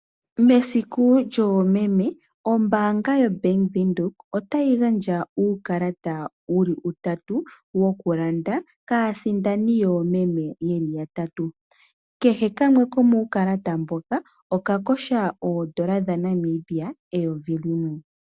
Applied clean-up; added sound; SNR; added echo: none; none; none; none.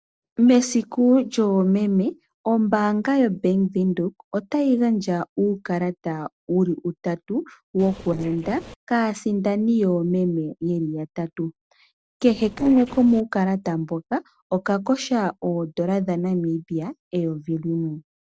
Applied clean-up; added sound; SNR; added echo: neural separator model SepFormer DNS4.